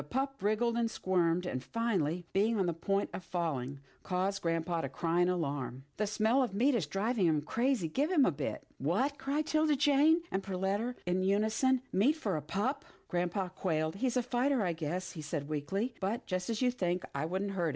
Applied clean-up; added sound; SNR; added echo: none; none; none; none.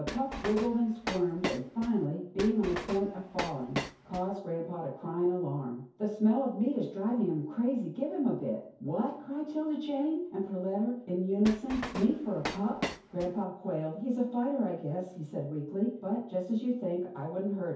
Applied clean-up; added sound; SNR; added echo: none; Train; 7 dB; reverberation time 0.6 s.